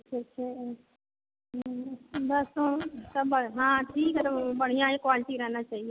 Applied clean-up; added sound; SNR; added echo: none; Glass; 16 dB; none.